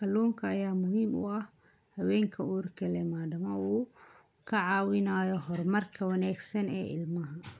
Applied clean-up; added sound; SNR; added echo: none; none; none; none.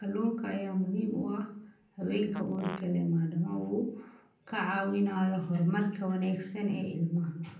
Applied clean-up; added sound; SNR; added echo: none; Fart; 14 dB; reverberation time 0.6 s.